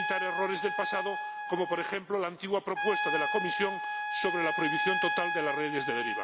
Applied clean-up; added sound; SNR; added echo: none; Trumpet; 0 dB; none.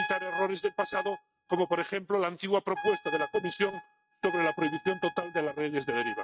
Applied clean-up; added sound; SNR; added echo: neural mask model RNNoise.